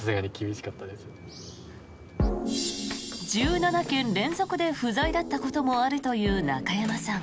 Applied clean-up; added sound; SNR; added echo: none; none; none; none.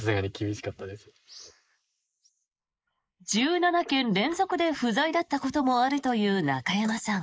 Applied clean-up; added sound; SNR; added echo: neural mask model Resemble Enhance denoiser.